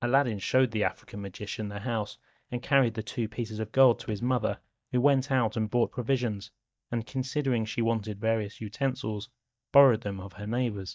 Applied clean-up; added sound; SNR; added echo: neural mask model DeepFilterNet 3.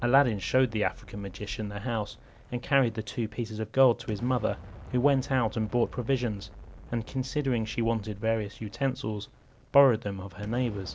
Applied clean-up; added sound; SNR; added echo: none; Explosion; 18 dB; none.